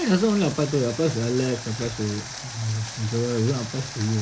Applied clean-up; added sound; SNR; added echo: none; Water; 12 dB; none.